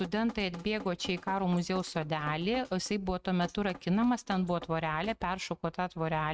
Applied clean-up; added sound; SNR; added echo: neural mask model RNNoise.